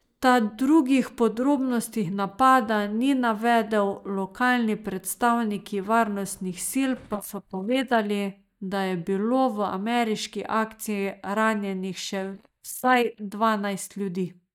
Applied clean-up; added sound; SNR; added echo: neural mask model DeepFilterNet 3.